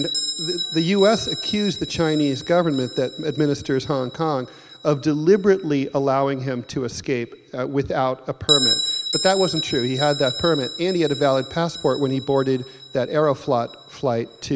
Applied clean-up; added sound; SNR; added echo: none; Bell; 8 dB; none.